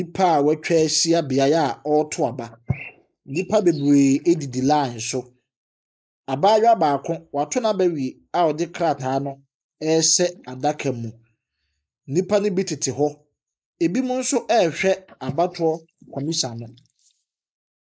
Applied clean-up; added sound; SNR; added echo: neural mask model Resemble Enhance denoiser.